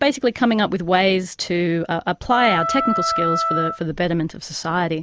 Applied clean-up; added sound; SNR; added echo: none; Wind instrument, woodwind instrument; 3 dB; none.